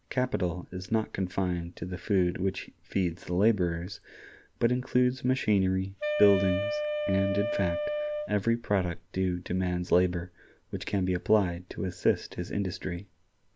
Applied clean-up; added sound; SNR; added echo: none; Wind instrument, woodwind instrument; 3 dB; none.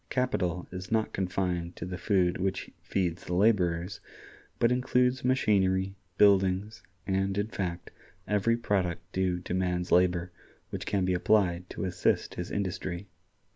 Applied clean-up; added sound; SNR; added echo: none; none; none; none.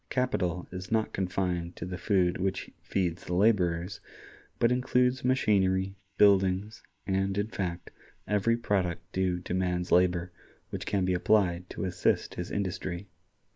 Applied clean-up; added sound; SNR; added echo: neural mask model Resemble Enhance denoiser.